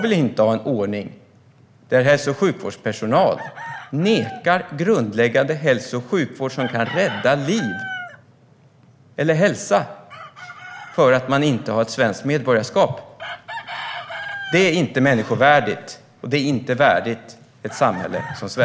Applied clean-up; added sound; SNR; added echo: none; Chicken, rooster; 17 dB; none.